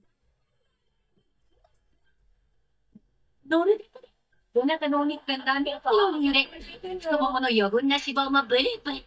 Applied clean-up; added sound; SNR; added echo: neural mask model DeepFilterNet 3.